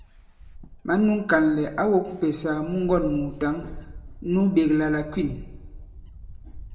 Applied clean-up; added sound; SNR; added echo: none; Wind / Bird; 16 dB; reverberation time 0.8 s.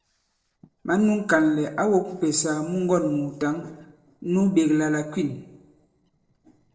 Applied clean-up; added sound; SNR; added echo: neural separator model SepFormer DNS4.